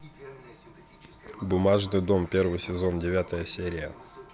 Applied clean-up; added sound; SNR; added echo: none; none; none; none.